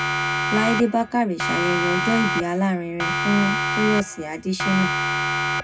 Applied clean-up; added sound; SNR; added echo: none; Siren; 1 dB; reverberation time 0.2 s.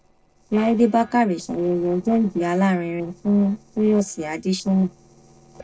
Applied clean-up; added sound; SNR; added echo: neural separator model SepFormer DNS4.